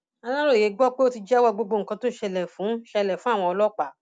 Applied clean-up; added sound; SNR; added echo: none; none; none; none.